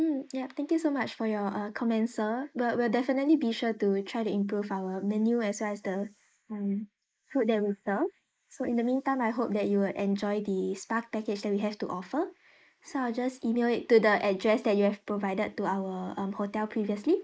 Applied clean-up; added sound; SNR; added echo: neural mask model Resemble Enhance denoiser.